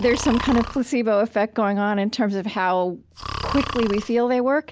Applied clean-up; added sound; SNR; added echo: none; Breathing; 12 dB; none.